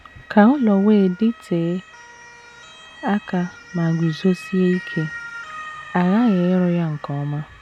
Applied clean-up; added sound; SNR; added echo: none; Motor vehicle (road) / Siren; 18 dB; none.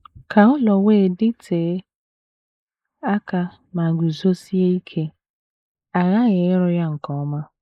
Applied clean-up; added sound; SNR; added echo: neural mask model Resemble Enhance denoiser.